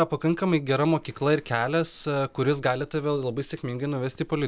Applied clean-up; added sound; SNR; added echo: none; none; none; none.